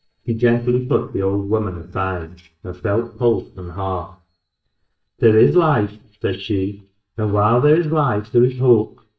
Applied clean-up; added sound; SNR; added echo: neural mask model DeepFilterNet 3.